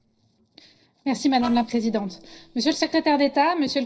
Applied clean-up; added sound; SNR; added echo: neural separator model SepFormer DNS4.